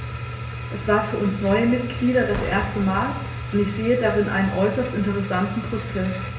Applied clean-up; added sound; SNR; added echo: none; Boom; 18 dB; reverberation time 0.2 s.